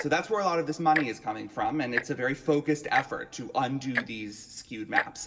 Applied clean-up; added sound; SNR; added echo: none; Tick-tock; 8 dB; reverberation time 0.6 s.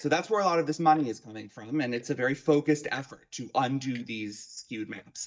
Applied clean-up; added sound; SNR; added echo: neural mask model DeepFilterNet 3.